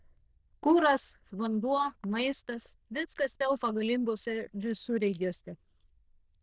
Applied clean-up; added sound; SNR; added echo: neural diffusion model UNIVERSE++.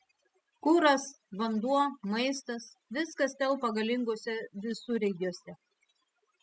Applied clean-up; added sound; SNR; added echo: classical method spectral subtraction.